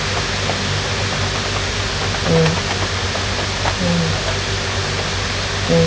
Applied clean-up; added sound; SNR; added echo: none; Rattle; 11 dB; none.